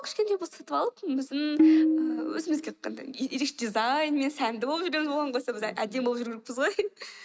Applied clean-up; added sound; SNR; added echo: neural mask model RNNoise.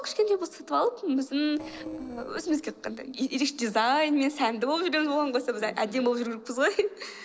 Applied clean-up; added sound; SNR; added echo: neural separator model SepFormer DNS4.